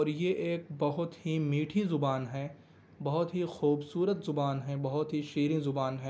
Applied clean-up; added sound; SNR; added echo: none; none; none; none.